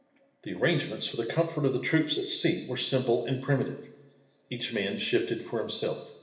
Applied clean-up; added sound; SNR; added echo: none; none; none; reverberation time 1.0 s.